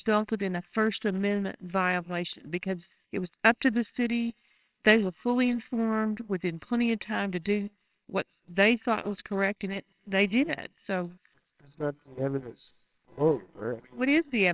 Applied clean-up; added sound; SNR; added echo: neural separator model SepFormer WHAMR!.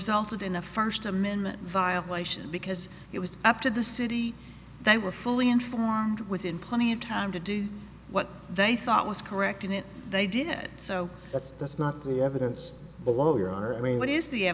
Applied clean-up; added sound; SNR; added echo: none; none; none; none.